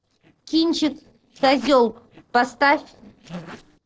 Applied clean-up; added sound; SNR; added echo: neural separator model SepFormer DNS4.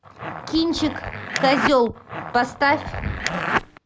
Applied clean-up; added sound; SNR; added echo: none; Zipper (clothing); 5 dB; none.